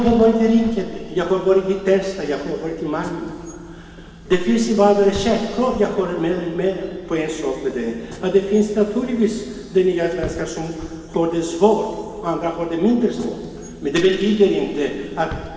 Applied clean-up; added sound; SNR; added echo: none; Bus / Engine; 18 dB; reverberation time 2.2 s.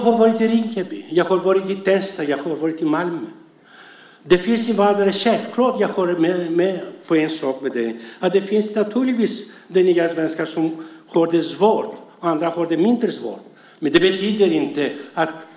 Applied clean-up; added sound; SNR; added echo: none; none; none; none.